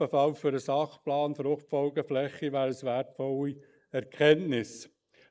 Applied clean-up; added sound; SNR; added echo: neural mask model Resemble Enhance denoiser.